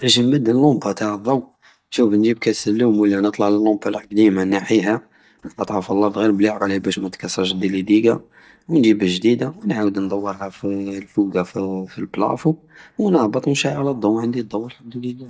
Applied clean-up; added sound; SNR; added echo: neural mask model DeepFilterNet 3.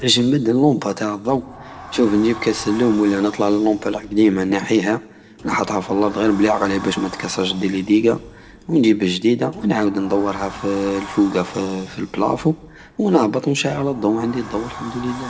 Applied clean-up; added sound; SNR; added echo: none; Sliding door; 18 dB; reverberation time 2.2 s.